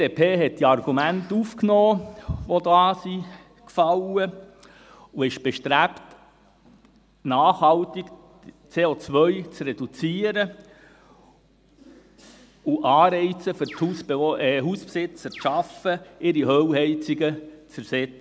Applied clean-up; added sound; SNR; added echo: none; Bird; 19 dB; none.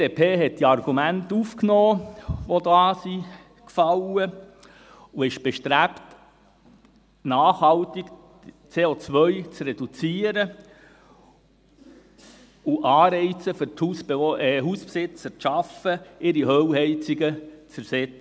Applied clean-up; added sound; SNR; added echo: none; none; none; none.